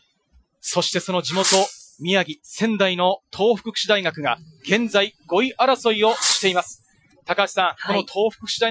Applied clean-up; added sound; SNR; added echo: classical method Wiener filter.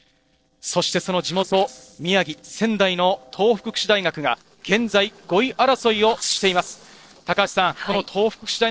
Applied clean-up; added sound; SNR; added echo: neural separator model SepFormer DNS4.